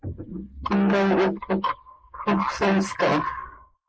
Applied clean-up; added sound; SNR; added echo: neural mask model Resemble Enhance denoiser.